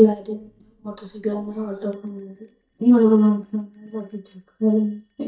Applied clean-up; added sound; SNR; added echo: neural mask model DeepFilterNet 3.